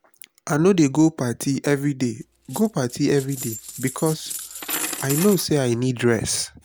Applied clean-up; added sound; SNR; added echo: none; Coin (dropping); 11 dB; none.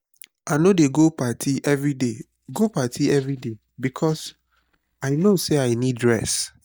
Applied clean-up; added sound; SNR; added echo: neural mask model DeepFilterNet 3.